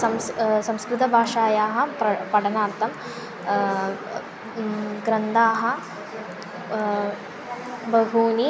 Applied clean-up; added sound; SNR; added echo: none; none; none; none.